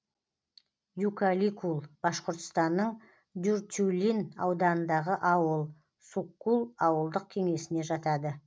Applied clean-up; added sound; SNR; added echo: none; none; none; none.